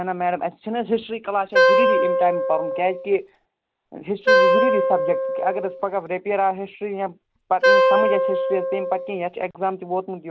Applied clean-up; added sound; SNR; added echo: none; Wind instrument, woodwind instrument; -5 dB; none.